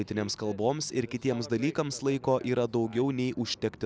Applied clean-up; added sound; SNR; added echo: none; none; none; none.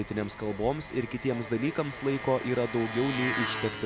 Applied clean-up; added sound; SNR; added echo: none; Engine; 8 dB; none.